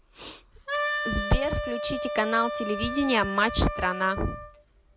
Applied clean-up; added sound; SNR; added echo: none; Wind instrument, woodwind instrument; 5 dB; none.